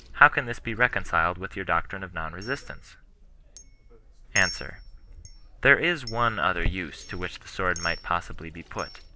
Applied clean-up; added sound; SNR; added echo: none; Sink (filling or washing) / Water tap, faucet + Chink, clink; 12 dB; none.